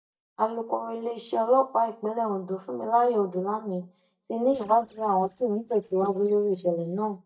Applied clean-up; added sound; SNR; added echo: neural mask model DeepFilterNet 3.